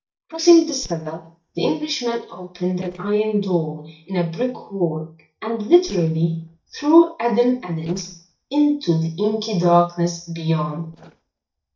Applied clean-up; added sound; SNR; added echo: neural mask model DeepFilterNet 3.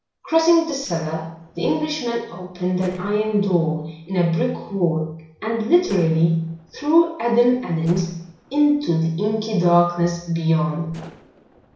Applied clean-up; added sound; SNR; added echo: neural separator model SepFormer DNS4.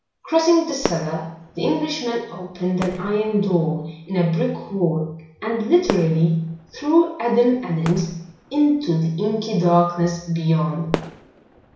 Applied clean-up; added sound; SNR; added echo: none; Fireworks; 15 dB; reverberation time 0.6 s.